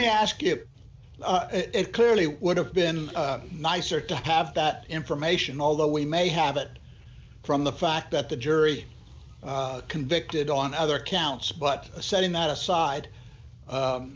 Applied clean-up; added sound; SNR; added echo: none; none; none; none.